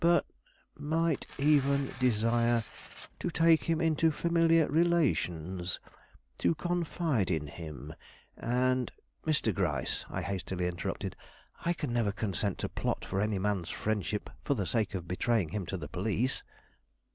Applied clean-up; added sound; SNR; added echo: none; Tearing; 17 dB; none.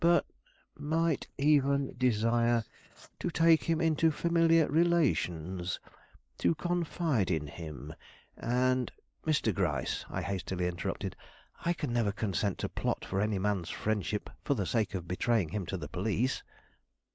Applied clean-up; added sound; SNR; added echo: neural mask model Resemble Enhance denoiser.